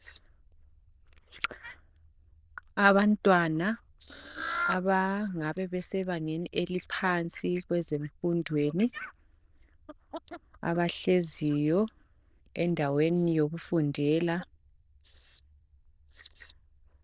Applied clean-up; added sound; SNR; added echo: neural diffusion model UNIVERSE++.